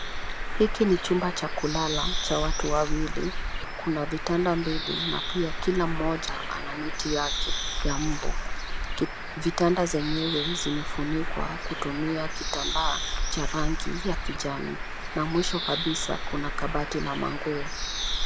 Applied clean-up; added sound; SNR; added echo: none; Bird; 0 dB; none.